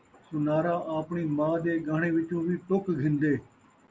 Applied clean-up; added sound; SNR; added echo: none; none; none; none.